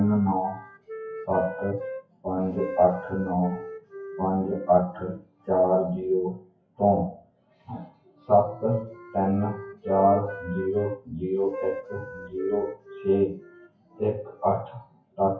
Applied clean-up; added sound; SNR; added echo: classical method WPE with log-MMSE.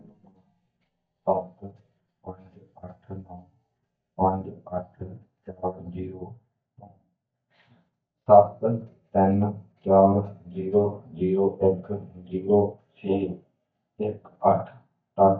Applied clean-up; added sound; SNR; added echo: neural mask model DeepFilterNet 3.